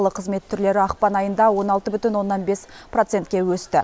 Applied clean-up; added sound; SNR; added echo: none; none; none; none.